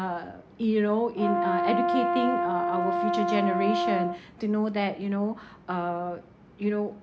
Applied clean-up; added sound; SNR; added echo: none; Brass instrument; -2 dB; none.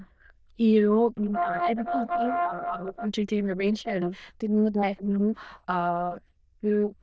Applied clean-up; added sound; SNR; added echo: neural diffusion model UNIVERSE++.